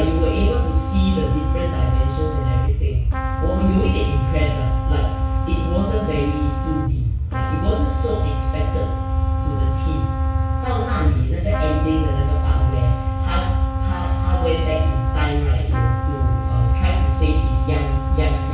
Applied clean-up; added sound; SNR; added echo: none; Trumpet; 12 dB; reverberation time 0.6 s.